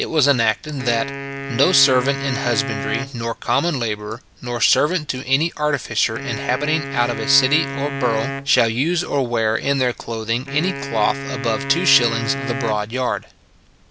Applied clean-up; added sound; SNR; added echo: none; Wind instrument, woodwind instrument; 8 dB; none.